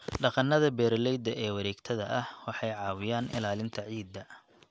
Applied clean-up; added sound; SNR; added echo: none; none; none; none.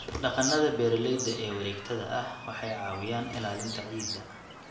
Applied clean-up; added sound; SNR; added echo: none; Bird vocalization, bird call, bird song; 9 dB; reverberation time 0.7 s.